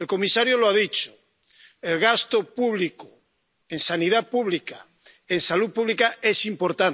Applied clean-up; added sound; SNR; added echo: none; none; none; none.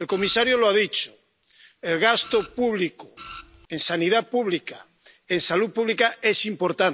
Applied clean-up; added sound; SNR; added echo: none; Printer; 18 dB; none.